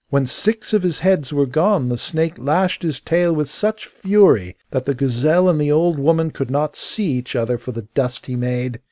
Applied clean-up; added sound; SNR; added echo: none; none; none; none.